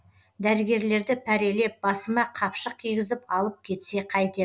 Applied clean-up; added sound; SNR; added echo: none; none; none; none.